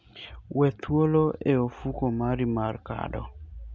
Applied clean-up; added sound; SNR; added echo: none; none; none; none.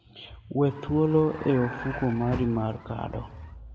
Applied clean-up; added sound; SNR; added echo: none; Vehicle; 13 dB; reverberation time 1.0 s.